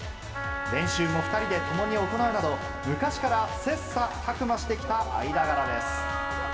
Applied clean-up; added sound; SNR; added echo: none; Wind instrument, woodwind instrument; 6 dB; reverberation time 1.9 s.